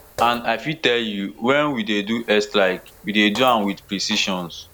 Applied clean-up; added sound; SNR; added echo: none; Walk, footsteps; 20 dB; none.